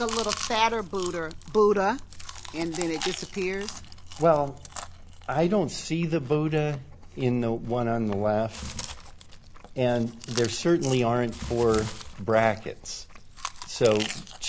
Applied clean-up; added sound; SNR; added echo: none; Chewing, mastication; 12 dB; none.